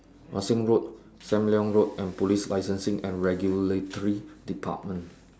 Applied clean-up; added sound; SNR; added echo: none; none; none; none.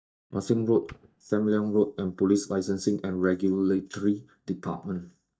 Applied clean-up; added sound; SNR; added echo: neural mask model DeepFilterNet 3.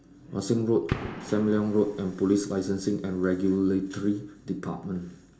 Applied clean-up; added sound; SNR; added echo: none; Gunshot, gunfire; 11 dB; reverberation time 0.4 s.